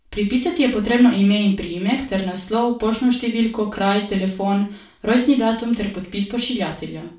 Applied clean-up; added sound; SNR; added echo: none; none; none; reverberation time 0.4 s.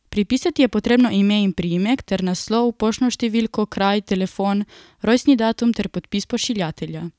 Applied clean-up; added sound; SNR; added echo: none; none; none; none.